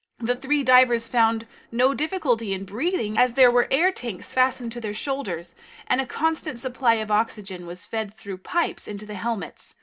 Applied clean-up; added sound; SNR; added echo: neural separator model SepFormer DNS4.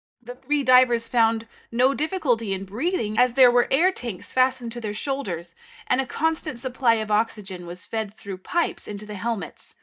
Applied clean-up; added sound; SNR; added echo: neural mask model DeepFilterNet 3.